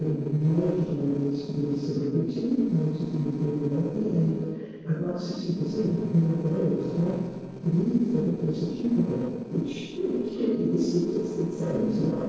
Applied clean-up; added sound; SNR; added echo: neural separator model SepFormer DNS4.